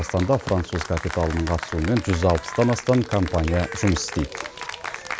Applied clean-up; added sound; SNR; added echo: none; Applause / Cheering; 11 dB; none.